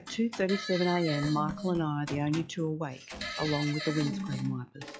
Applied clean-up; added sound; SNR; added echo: classical method log-MMSE.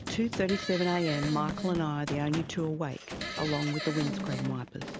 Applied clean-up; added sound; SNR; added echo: none; Gunshot, gunfire + Fart; 6 dB; none.